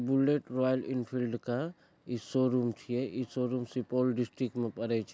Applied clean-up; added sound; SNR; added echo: none; none; none; none.